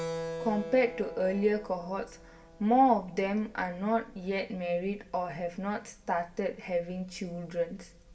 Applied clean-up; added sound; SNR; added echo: none; Keyboard (musical); 14 dB; reverberation time 0.5 s.